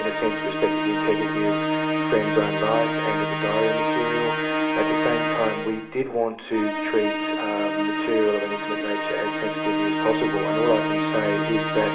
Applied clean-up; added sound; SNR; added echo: none; Musical instrument; -1 dB; reverberation time 1.6 s.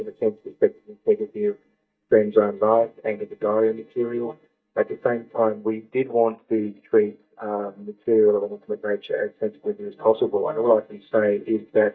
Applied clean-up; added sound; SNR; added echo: neural mask model DeepFilterNet 3.